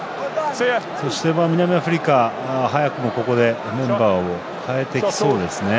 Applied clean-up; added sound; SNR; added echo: none; none; none; none.